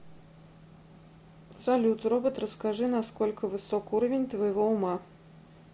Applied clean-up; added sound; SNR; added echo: none; none; none; none.